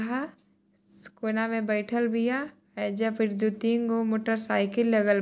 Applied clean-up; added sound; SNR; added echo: none; none; none; none.